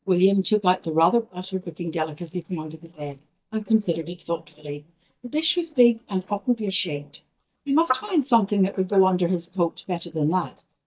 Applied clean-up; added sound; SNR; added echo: neural mask model DeepFilterNet 3.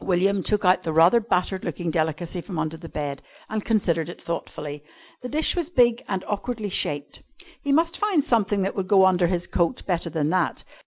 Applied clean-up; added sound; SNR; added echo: none; none; none; none.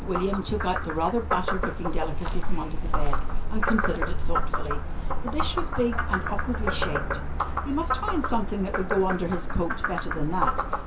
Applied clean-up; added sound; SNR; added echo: none; Frog; -5 dB; reverberation time 0.2 s.